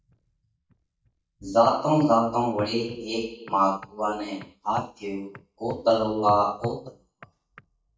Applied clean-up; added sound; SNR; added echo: neural mask model DeepFilterNet 3.